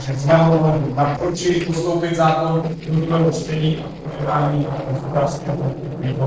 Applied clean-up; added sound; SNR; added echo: neural separator model SepFormer DNS4.